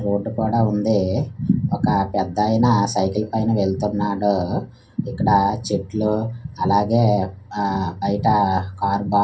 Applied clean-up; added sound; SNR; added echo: none; none; none; reverberation time 0.3 s.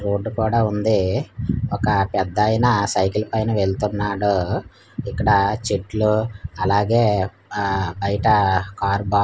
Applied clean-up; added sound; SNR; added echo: none; none; none; none.